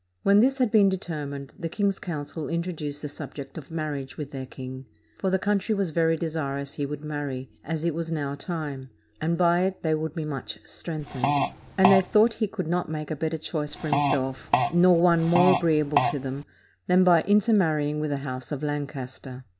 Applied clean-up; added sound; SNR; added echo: none; Fart; 1 dB; none.